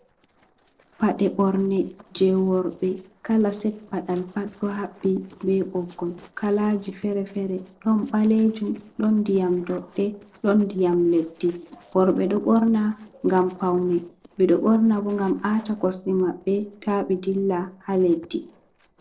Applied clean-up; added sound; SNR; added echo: neural separator model SepFormer DNS4.